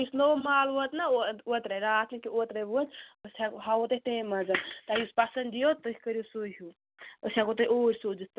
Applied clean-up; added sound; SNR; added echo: none; none; none; none.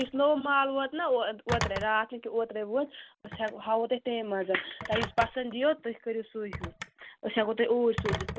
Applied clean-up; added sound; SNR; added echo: none; Telephone; 11 dB; none.